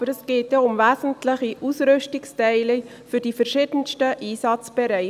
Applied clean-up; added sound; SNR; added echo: none; none; none; none.